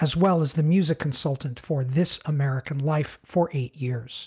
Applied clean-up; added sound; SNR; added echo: none; none; none; none.